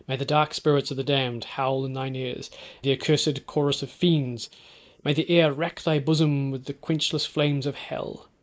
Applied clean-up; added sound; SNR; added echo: neural mask model Resemble Enhance denoiser.